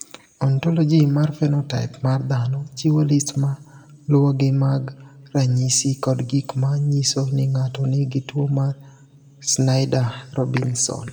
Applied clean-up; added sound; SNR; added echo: none; none; none; reverberation time 1.6 s.